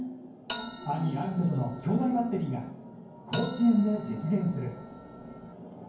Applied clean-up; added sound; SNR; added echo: none; Bell; 9 dB; reverberation time 0.9 s.